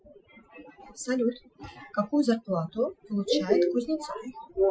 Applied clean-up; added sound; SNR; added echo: classical method Wiener filter.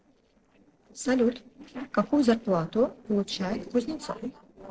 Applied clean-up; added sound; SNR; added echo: neural separator model SepFormer DNS4.